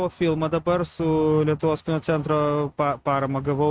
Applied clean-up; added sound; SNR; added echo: neural mask model RNNoise.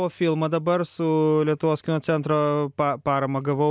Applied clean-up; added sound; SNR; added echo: none; none; none; none.